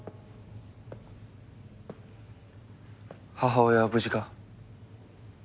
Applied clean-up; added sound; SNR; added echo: none; none; none; none.